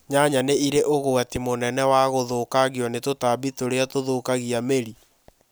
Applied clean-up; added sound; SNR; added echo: none; none; none; none.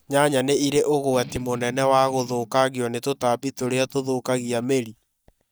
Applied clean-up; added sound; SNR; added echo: neural mask model DeepFilterNet 3.